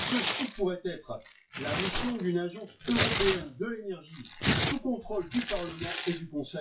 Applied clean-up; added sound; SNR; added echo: classical method WPE with log-MMSE.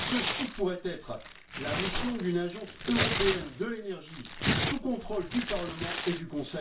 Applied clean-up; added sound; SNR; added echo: none; Tearing; 2 dB; reverberation time 0.3 s.